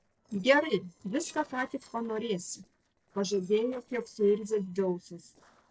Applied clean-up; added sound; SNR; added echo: neural separator model SepFormer DNS4.